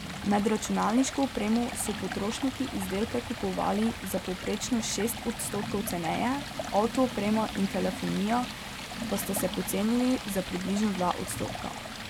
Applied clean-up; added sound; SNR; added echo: none; Stream; 8 dB; none.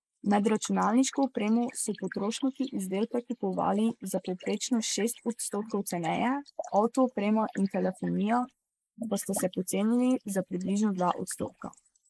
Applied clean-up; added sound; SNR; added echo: neural mask model Resemble Enhance denoiser.